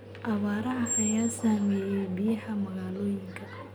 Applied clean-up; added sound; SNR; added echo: none; Squeak; 8 dB; none.